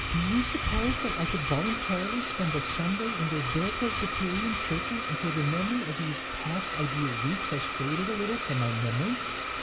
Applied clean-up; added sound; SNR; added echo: none; Domestic sounds, home sounds; 1 dB; reverberation time 1.5 s.